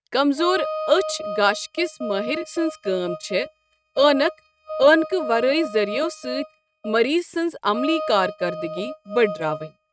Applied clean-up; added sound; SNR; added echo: neural mask model RNNoise.